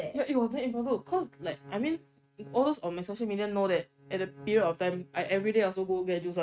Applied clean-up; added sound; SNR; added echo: neural mask model RNNoise.